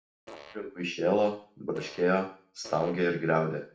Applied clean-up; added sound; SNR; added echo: none; Fart; 19 dB; reverberation time 0.4 s.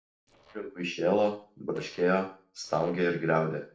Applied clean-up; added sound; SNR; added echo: neural separator model SepFormer DNS4.